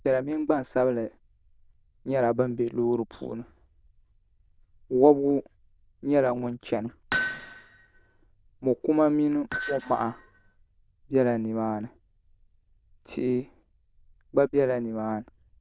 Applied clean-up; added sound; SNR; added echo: neural diffusion model UNIVERSE++.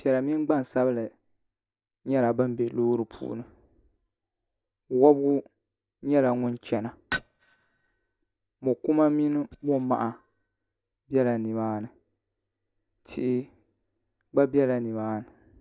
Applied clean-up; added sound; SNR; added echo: neural mask model DeepFilterNet 3.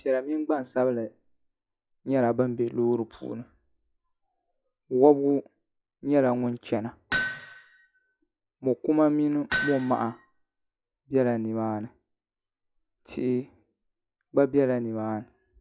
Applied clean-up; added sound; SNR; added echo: classical method log-MMSE.